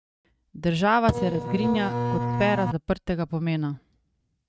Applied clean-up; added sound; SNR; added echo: neural mask model RNNoise.